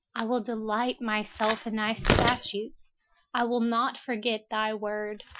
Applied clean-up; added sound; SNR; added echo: classical method Wiener filter.